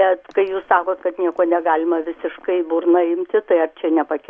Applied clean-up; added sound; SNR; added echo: none; none; none; none.